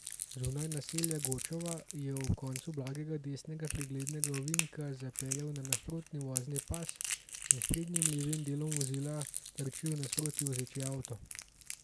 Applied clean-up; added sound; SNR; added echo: none; Crackle; -2 dB; none.